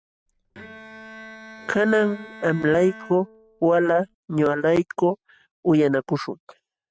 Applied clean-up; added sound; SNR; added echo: none; Bowed string instrument; 19 dB; none.